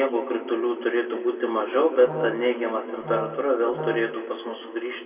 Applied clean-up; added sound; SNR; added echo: none; Brass instrument; 10 dB; reverberation time 1.8 s.